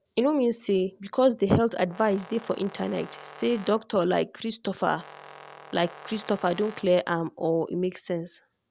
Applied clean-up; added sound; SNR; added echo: none; Brass instrument; 19 dB; none.